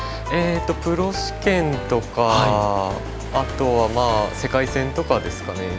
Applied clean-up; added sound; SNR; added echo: none; Waves, surf; 19 dB; none.